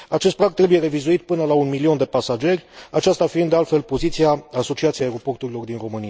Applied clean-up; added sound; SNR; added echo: none; none; none; none.